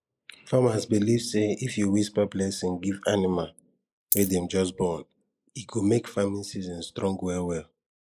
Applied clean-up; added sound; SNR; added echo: neural mask model Resemble Enhance denoiser.